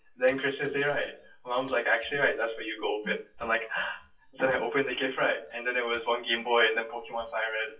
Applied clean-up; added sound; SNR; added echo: classical method WPE with log-MMSE.